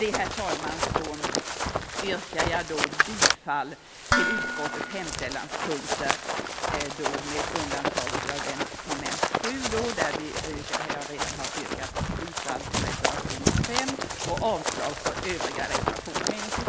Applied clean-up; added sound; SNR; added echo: none; Run + Dishes, pots, and pans; -5 dB; none.